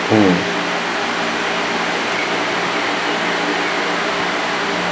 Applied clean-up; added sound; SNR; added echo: none; none; none; none.